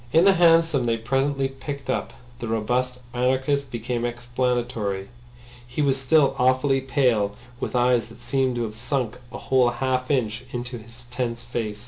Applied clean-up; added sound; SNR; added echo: none; none; none; none.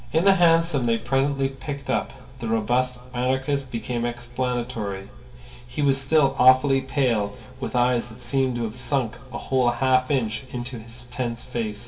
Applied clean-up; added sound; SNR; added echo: none; none; none; reverberation time 2.0 s.